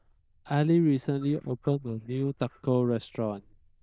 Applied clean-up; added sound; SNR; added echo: neural diffusion model UNIVERSE++.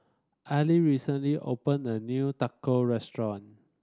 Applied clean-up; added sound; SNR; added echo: none; none; none; none.